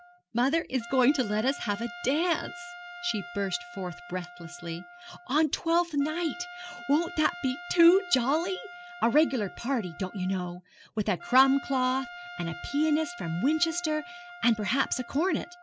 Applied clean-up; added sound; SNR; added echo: none; Trumpet; 15 dB; none.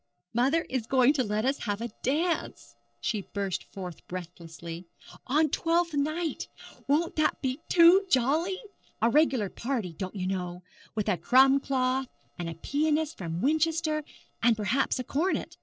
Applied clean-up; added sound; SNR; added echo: neural separator model SepFormer DNS4.